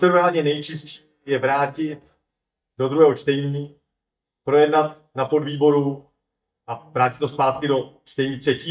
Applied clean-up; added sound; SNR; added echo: neural mask model DeepFilterNet 3.